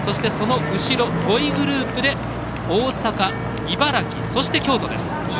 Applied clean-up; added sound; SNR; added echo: none; Wind instrument, woodwind instrument; 17 dB; none.